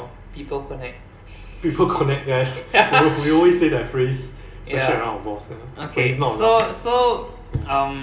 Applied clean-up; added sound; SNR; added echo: none; Cricket; 13 dB; reverberation time 1.7 s.